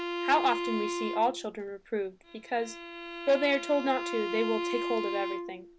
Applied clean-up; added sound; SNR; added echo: none; Bowed string instrument; 5 dB; none.